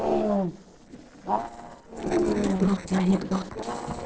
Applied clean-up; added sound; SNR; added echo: neural separator model SepFormer DNS4.